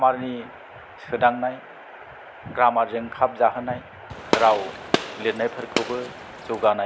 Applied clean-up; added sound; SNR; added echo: none; Gunshot, gunfire; 4 dB; none.